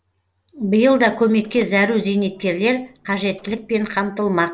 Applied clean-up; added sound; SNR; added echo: neural separator model SepFormer DNS4.